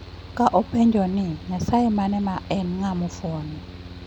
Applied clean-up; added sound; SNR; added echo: none; Mechanical fan; 15 dB; none.